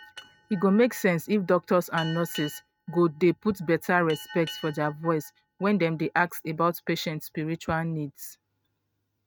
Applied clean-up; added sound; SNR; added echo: neural mask model RNNoise.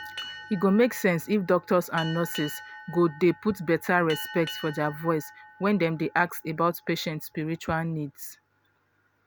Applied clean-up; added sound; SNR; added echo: none; Boat, Water vehicle; 17 dB; none.